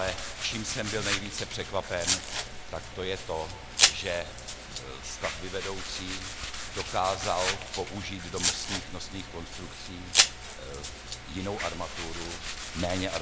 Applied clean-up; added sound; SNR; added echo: none; Domestic sounds, home sounds; -2 dB; none.